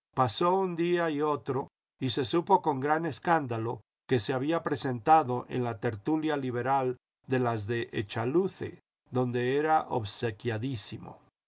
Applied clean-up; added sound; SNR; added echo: none; none; none; none.